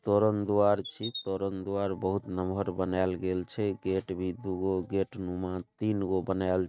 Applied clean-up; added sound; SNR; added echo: neural mask model RNNoise.